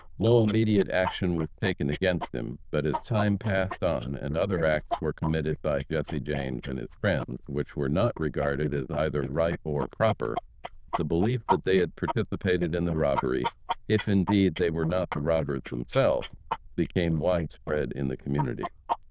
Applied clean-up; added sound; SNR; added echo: neural diffusion model UNIVERSE++.